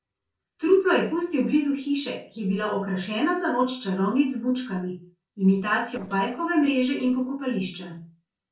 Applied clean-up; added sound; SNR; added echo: neural separator model SepFormer DNS4.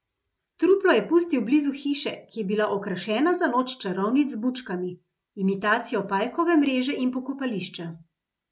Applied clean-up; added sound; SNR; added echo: none; none; none; none.